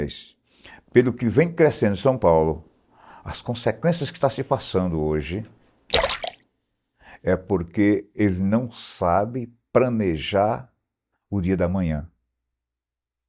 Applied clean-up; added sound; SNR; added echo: neural mask model DeepFilterNet 3.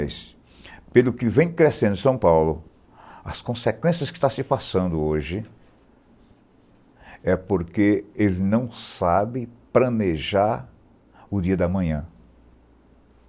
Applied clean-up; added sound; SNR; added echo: none; none; none; none.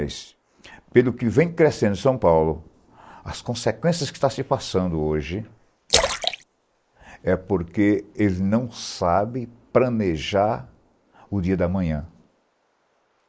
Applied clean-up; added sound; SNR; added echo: neural mask model Resemble Enhance denoiser.